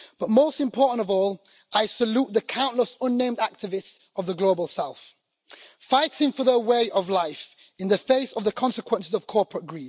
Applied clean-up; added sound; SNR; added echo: none; none; none; none.